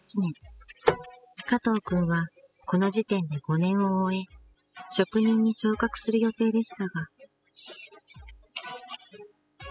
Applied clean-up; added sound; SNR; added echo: classical method spectral subtraction.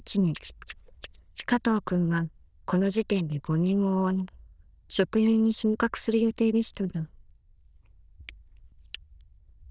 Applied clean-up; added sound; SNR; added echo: neural diffusion model UNIVERSE++.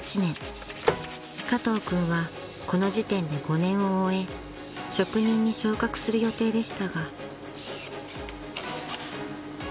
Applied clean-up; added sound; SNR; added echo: none; Microwave oven; 12 dB; none.